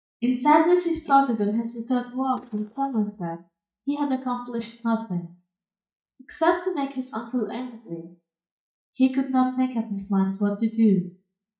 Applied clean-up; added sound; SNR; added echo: neural mask model DeepFilterNet 3.